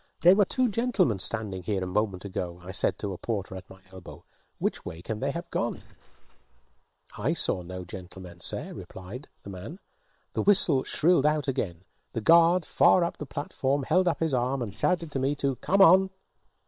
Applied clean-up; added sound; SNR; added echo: neural separator model SepFormer WHAM!.